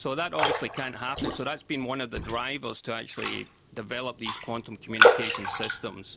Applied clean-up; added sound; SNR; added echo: none; Raindrop; -5 dB; none.